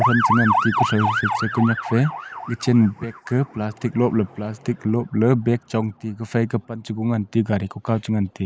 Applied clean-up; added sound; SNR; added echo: neural mask model Resemble Enhance denoiser.